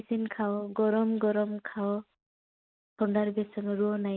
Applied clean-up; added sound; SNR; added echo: neural mask model Resemble Enhance denoiser.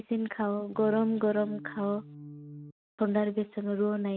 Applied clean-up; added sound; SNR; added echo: neural mask model RNNoise.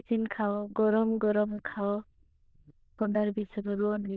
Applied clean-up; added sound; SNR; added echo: neural diffusion model UNIVERSE++.